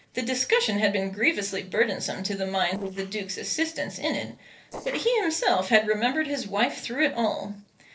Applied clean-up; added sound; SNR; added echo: neural separator model SepFormer DNS4.